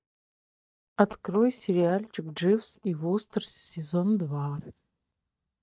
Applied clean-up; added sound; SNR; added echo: neural mask model DeepFilterNet 3.